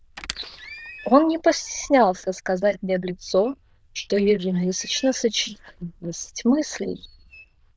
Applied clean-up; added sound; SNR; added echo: neural diffusion model UNIVERSE++.